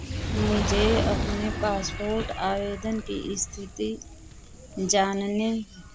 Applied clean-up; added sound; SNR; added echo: none; Fire; 3 dB; none.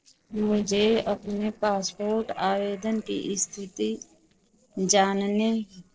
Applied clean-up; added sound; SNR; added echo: neural separator model SepFormer DNS4.